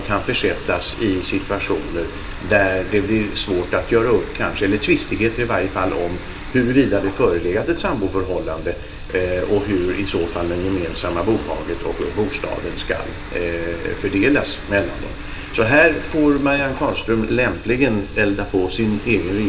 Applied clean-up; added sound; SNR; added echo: none; Water tap, faucet; 18 dB; reverberation time 0.2 s.